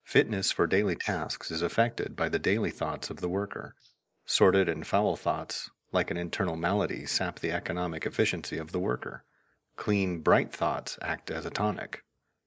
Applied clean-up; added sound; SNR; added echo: neural mask model Resemble Enhance denoiser.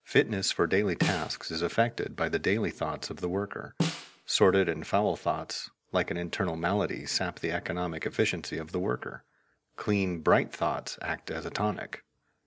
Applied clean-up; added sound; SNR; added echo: none; Snare drum; 7 dB; none.